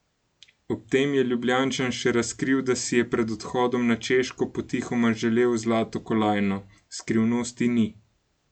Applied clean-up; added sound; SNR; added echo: none; none; none; none.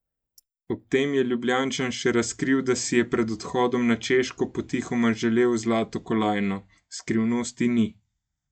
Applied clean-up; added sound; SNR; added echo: neural mask model DeepFilterNet 3.